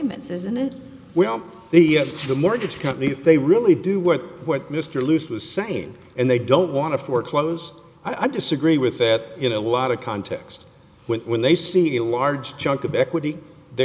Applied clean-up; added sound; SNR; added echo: none; none; none; none.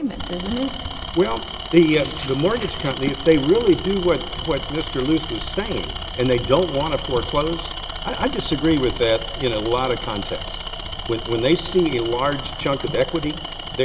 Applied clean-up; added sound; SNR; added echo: none; Tools; 8 dB; none.